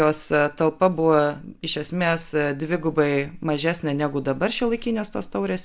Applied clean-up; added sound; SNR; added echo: none; none; none; none.